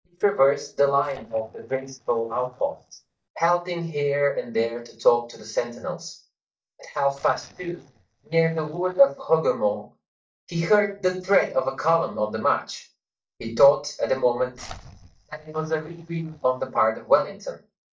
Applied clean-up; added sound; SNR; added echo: neural mask model DeepFilterNet 3.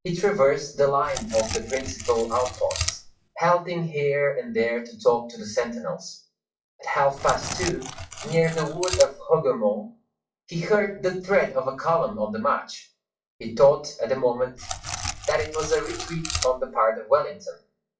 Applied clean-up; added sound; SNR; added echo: classical method WPE with log-MMSE.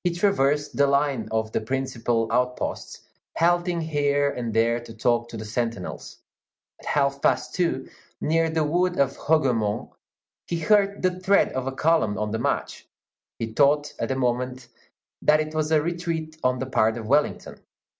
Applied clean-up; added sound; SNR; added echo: none; none; none; none.